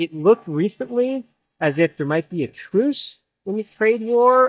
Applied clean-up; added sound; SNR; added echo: neural mask model DeepFilterNet 3.